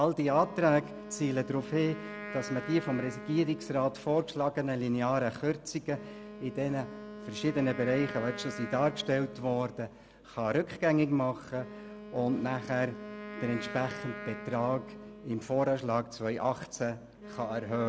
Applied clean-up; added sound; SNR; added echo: none; Wind instrument, woodwind instrument; 13 dB; none.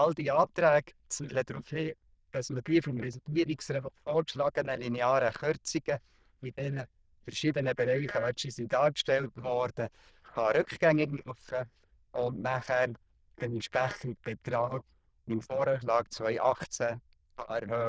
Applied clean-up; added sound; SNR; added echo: neural diffusion model UNIVERSE++.